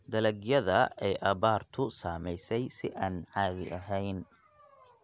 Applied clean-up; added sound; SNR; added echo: none; none; none; none.